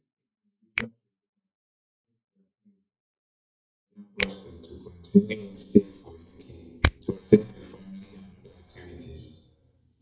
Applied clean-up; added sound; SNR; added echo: neural mask model DeepFilterNet 3.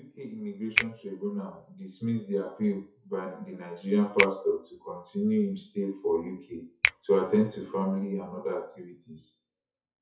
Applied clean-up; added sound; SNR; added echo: classical method WPE with log-MMSE.